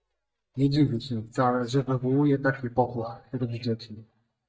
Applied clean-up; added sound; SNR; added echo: neural mask model DeepFilterNet 3.